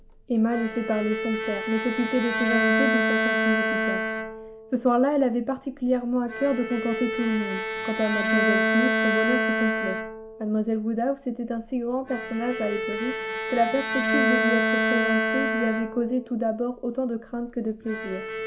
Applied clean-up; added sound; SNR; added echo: none; Bowed string instrument; 1 dB; none.